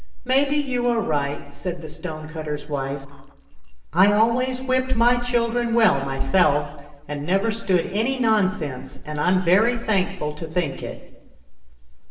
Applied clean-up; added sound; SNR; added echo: neural separator model SepFormer DNS4.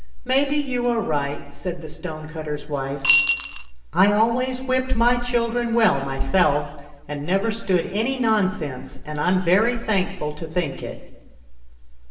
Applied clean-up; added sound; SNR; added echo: none; Coin (dropping) / Glass; 1 dB; reverberation time 1.1 s.